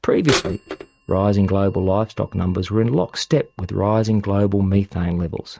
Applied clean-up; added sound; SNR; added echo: neural mask model RNNoise.